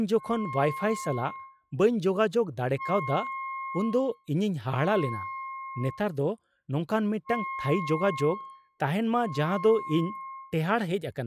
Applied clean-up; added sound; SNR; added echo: classical method log-MMSE.